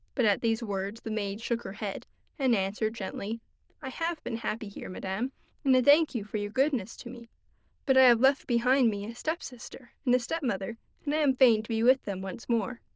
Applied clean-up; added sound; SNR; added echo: neural diffusion model UNIVERSE++.